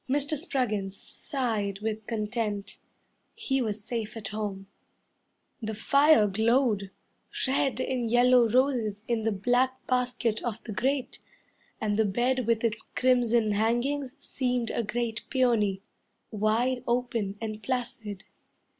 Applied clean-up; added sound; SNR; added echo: none; none; none; none.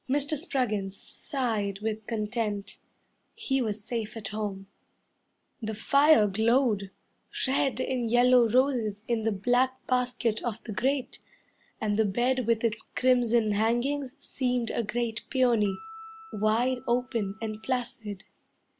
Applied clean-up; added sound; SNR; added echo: none; Acoustic guitar; 19 dB; none.